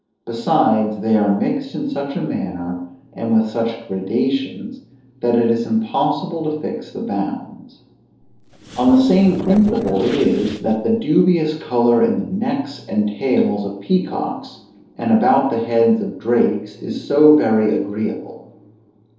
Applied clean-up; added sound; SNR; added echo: neural separator model SepFormer DNS4.